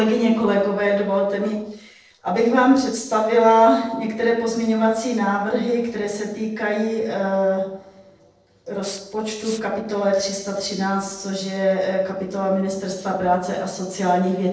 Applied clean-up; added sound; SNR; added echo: neural separator model SepFormer DNS4.